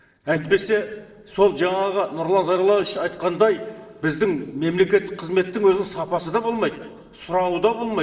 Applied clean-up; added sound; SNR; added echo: neural separator model SepFormer DNS4.